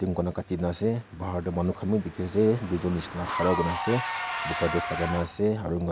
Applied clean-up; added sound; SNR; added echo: none; Engine / Car; 8 dB; none.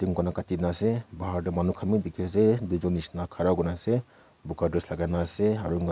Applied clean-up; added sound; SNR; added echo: none; none; none; none.